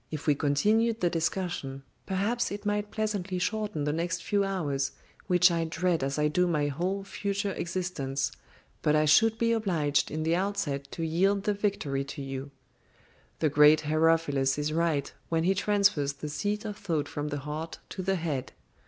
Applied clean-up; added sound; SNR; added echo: none; none; none; none.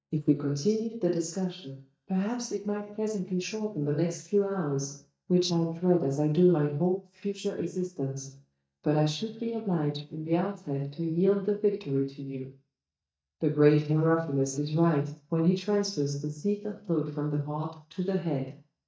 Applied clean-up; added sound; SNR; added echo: neural mask model DeepFilterNet 3.